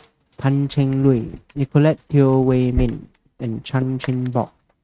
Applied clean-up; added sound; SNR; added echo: neural mask model RNNoise.